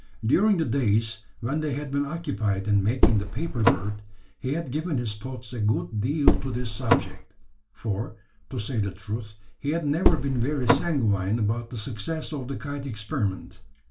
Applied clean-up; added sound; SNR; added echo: none; Car; -4 dB; reverberation time 0.2 s.